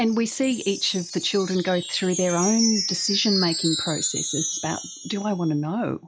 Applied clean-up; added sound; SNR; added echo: classical method log-MMSE.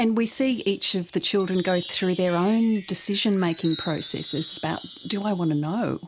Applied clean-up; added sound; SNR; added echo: none; Wind chime; 6 dB; none.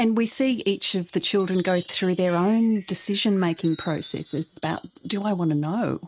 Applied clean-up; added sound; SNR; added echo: neural mask model RNNoise.